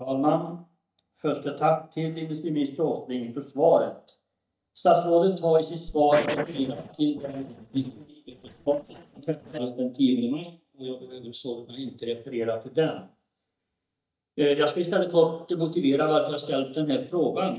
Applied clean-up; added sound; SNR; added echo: neural mask model DeepFilterNet 3.